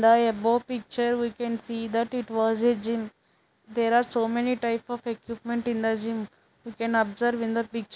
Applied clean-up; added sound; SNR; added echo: none; none; none; none.